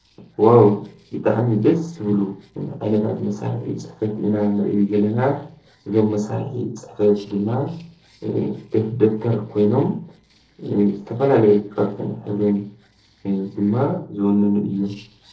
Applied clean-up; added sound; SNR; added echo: neural separator model SepFormer DNS4.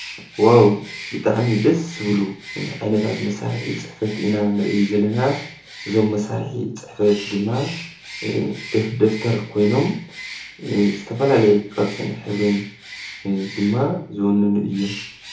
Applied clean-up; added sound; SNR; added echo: none; Bird; 16 dB; reverberation time 0.7 s.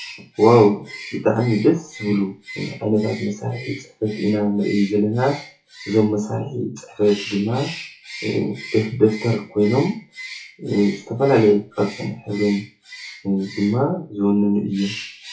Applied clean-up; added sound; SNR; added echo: classical method WPE with log-MMSE.